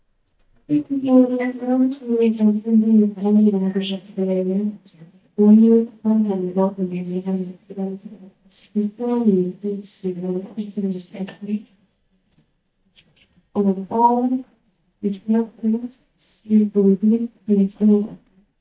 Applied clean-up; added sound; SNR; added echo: neural mask model DeepFilterNet 3.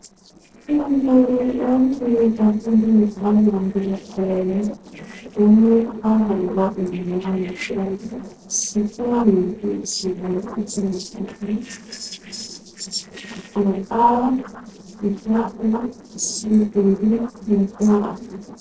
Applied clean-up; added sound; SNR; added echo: neural separator model SepFormer DNS4.